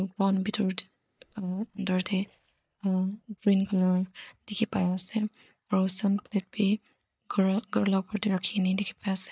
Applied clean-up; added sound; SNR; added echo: neural mask model DeepFilterNet 3.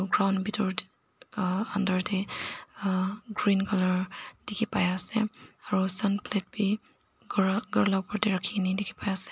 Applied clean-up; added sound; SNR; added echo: none; none; none; none.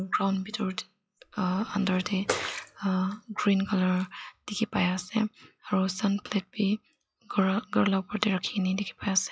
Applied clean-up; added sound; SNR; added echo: classical method log-MMSE.